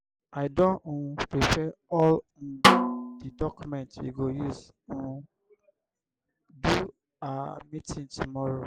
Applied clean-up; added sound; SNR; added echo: none; Snare drum; -5 dB; none.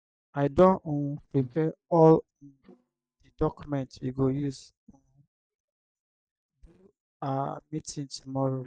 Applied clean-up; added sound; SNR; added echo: neural mask model DeepFilterNet 3.